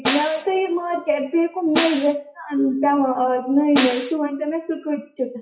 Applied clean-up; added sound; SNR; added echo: classical method WPE with log-MMSE.